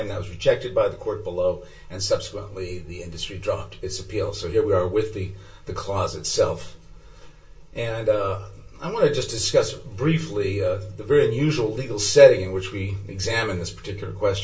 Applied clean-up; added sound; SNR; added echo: none; none; none; reverberation time 0.2 s.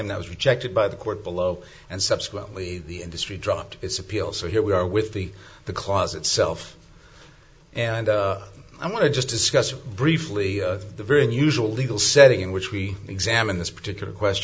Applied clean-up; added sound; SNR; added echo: none; none; none; none.